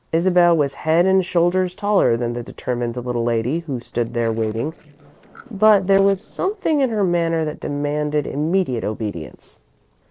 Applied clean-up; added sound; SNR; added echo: neural separator model SepFormer DNS4.